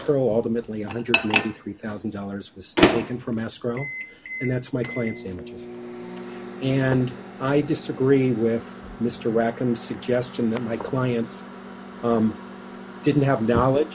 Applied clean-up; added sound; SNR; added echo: none; Microwave oven; 7 dB; none.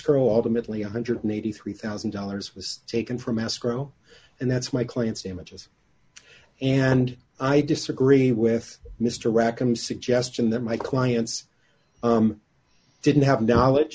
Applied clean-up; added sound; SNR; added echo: none; none; none; none.